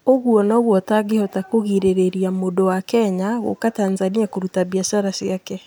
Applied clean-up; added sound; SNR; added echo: none; none; none; none.